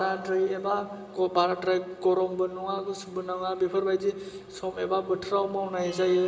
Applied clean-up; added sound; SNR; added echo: none; none; none; reverberation time 2.2 s.